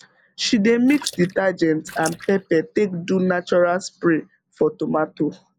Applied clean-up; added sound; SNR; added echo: neural mask model Resemble Enhance denoiser.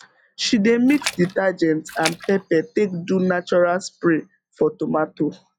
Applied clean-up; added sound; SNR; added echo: classical method log-MMSE.